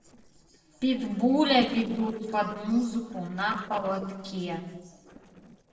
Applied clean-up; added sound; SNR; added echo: neural separator model SepFormer DNS4.